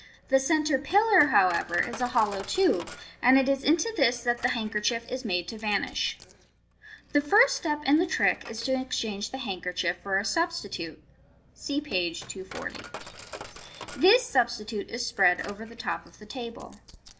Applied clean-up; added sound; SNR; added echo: none; Coin (dropping); 20 dB; none.